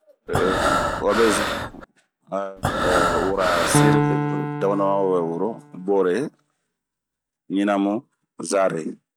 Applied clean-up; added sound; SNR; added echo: none; Breathing + Piano; -1 dB; none.